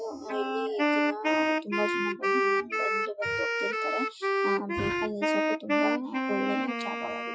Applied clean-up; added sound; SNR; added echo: classical method Wiener filter.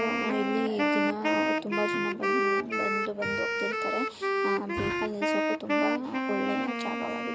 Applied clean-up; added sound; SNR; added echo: none; Wind instrument, woodwind instrument; -5 dB; none.